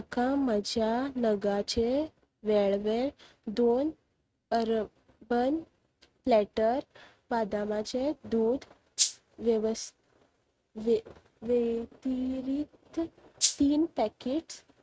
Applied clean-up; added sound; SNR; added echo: neural mask model RNNoise.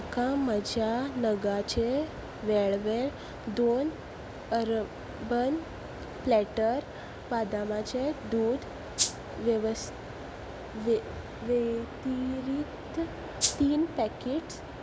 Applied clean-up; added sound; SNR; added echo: none; Rattle (instrument); 0 dB; none.